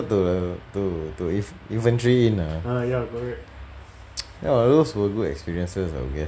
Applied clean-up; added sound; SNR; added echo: none; none; none; none.